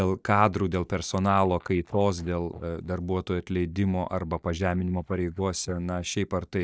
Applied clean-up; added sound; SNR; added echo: neural mask model DeepFilterNet 3.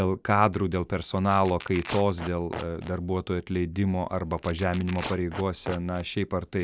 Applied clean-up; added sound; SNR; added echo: none; Tearing; 14 dB; none.